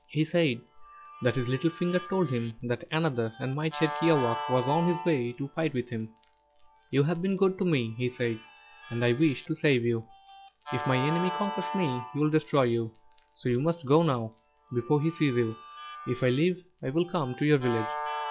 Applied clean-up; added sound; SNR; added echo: classical method log-MMSE.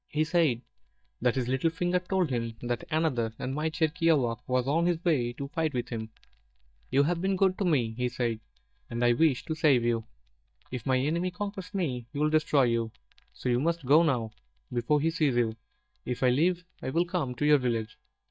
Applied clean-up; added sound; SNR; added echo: neural mask model DeepFilterNet 3.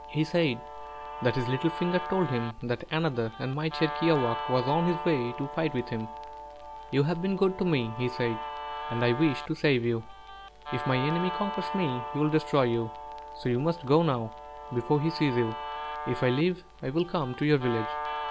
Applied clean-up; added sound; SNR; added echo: none; Guitar; 9 dB; none.